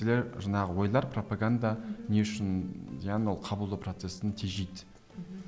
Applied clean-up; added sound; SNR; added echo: none; none; none; none.